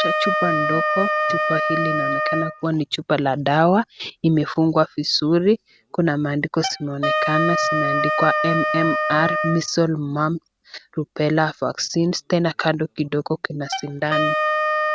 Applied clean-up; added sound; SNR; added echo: none; Wind instrument, woodwind instrument; 2 dB; none.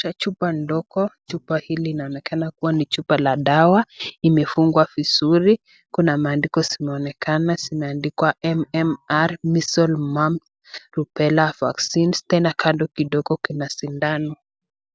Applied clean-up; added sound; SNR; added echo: none; none; none; none.